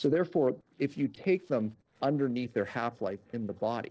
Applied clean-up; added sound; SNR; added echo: neural separator model SepFormer DNS4.